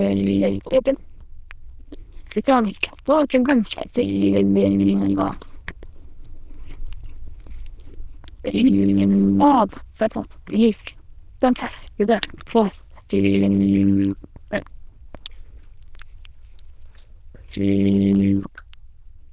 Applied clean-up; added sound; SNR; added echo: neural diffusion model UNIVERSE++.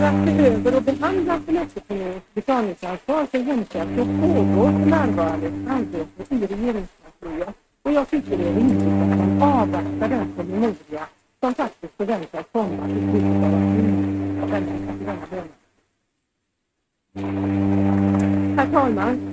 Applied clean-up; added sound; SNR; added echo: neural mask model RNNoise.